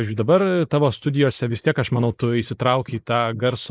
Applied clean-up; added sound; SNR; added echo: neural mask model Resemble Enhance denoiser.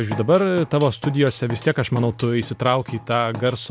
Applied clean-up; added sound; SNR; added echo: none; Drum kit; 16 dB; none.